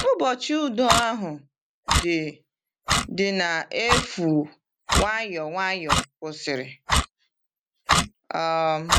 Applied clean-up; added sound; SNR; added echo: none; Clock; 1 dB; none.